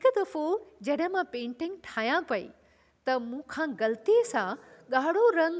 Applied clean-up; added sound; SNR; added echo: none; none; none; none.